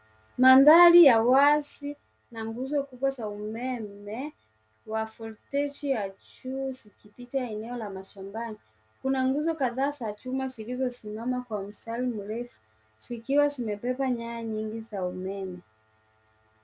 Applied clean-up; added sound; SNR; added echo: none; none; none; none.